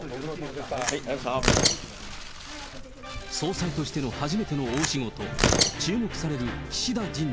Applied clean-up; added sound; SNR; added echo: none; Tearing; 0 dB; none.